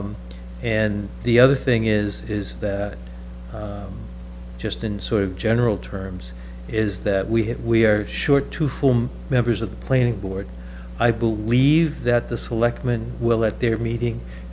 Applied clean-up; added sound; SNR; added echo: none; none; none; none.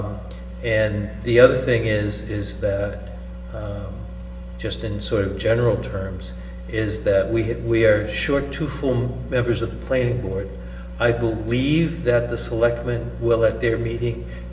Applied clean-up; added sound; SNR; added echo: none; none; none; reverberation time 1.0 s.